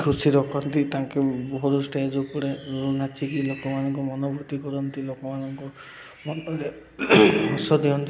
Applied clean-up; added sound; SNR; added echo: none; none; none; none.